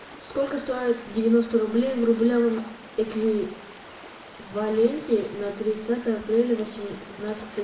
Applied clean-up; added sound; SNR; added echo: none; Stream; 18 dB; reverberation time 0.7 s.